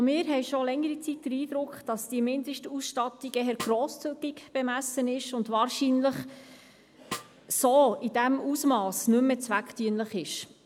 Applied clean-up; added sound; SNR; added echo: none; Snare drum; 16 dB; none.